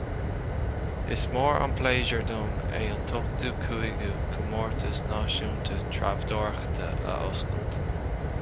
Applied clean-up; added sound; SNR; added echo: none; Fire; -3 dB; none.